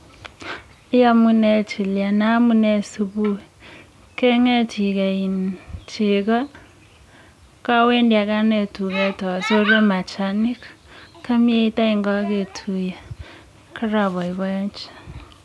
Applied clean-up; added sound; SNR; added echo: none; none; none; none.